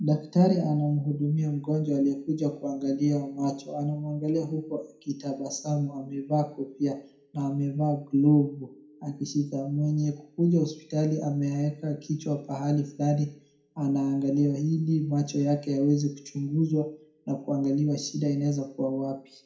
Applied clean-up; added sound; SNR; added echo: none; none; none; reverberation time 0.5 s.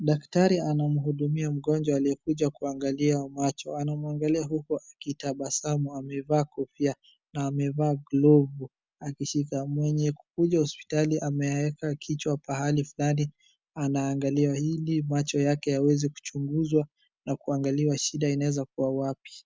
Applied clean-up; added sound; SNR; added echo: none; none; none; none.